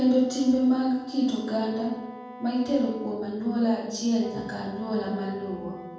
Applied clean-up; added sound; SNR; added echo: none; Wind instrument, woodwind instrument; 18 dB; reverberation time 1.2 s.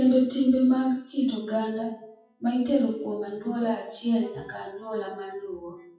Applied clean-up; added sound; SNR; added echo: classical method WPE with log-MMSE.